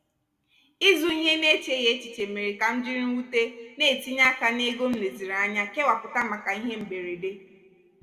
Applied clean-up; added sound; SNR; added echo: none; none; none; reverberation time 1.4 s.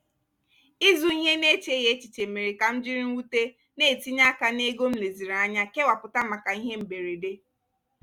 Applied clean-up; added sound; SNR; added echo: none; none; none; none.